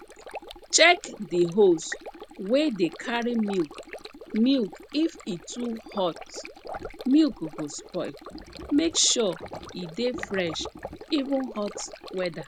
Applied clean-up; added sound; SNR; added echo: none; Stream; 15 dB; none.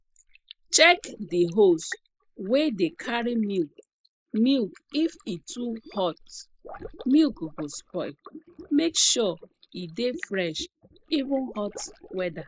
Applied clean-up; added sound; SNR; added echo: neural mask model Resemble Enhance denoiser.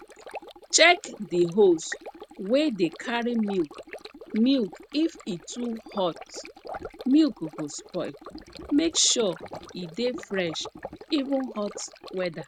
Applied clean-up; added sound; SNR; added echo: neural mask model RNNoise.